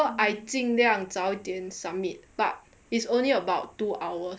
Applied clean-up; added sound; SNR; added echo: none; none; none; none.